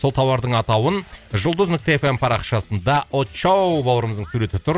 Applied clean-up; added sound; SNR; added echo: none; none; none; none.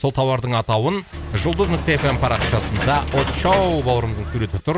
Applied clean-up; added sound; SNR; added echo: none; Engine / Mechanisms; 5 dB; none.